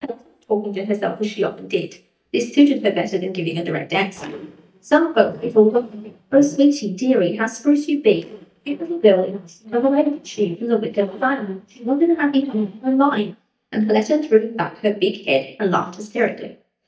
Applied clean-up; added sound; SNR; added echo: neural mask model DeepFilterNet 3.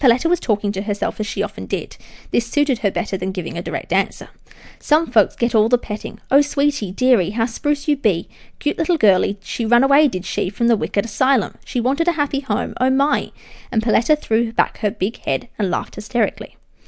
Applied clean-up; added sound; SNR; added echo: none; none; none; none.